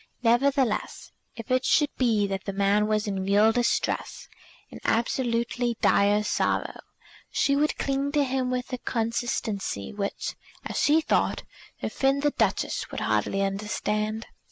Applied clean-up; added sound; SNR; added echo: none; none; none; none.